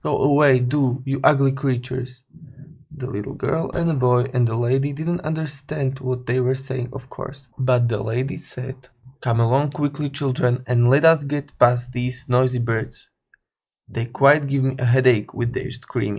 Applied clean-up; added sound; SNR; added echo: neural mask model Resemble Enhance denoiser.